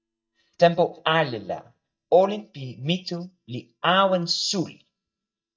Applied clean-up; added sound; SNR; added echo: neural mask model DeepFilterNet 3.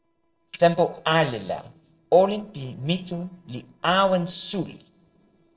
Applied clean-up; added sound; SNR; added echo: neural separator model SepFormer DNS4.